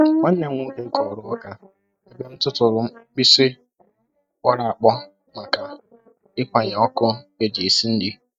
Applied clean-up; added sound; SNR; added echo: neural mask model DeepFilterNet 3.